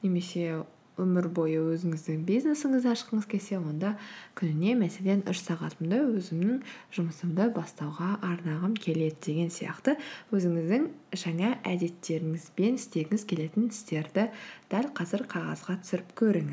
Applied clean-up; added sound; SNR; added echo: none; none; none; none.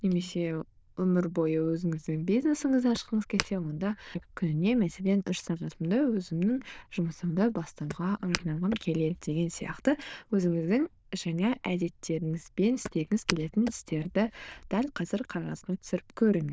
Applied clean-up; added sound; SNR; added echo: neural diffusion model UNIVERSE++.